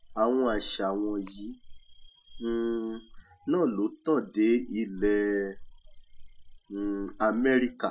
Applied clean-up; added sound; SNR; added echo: classical method Wiener filter.